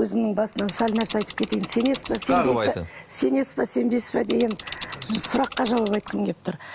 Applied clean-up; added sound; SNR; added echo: none; Mechanisms / Bicycle; 14 dB; none.